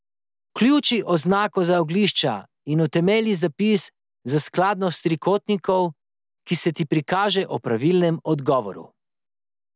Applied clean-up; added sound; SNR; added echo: none; none; none; none.